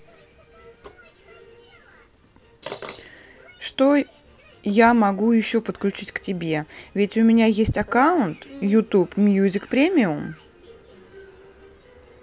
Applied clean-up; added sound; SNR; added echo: none; none; none; none.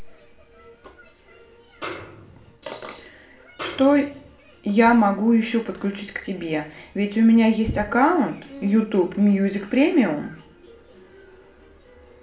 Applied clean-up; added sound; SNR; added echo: none; Snare drum; 14 dB; reverberation time 0.5 s.